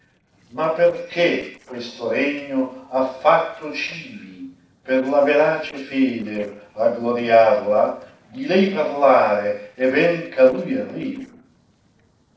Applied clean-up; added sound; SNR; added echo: neural separator model SepFormer DNS4.